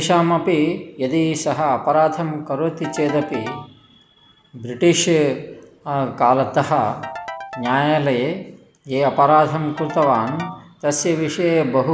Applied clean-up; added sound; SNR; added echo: none; Ringtone / Keyboard (musical); 15 dB; none.